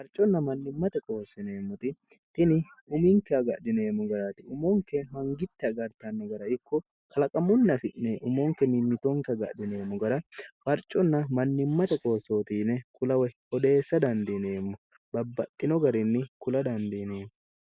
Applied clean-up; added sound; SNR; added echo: neural mask model Resemble Enhance denoiser.